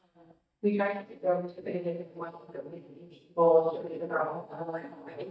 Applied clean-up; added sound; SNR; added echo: neural mask model DeepFilterNet 3.